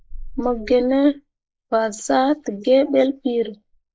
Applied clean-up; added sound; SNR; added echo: neural mask model Resemble Enhance denoiser.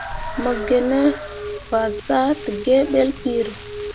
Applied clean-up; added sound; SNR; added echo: none; Rain + Alarm; 10 dB; none.